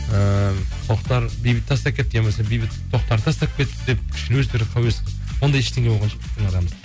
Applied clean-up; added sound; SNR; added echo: none; none; none; none.